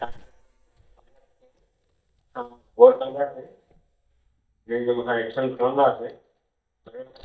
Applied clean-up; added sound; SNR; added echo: neural mask model DeepFilterNet 3.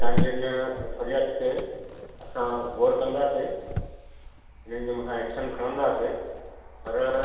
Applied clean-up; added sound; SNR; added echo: none; Cricket; 0 dB; reverberation time 0.9 s.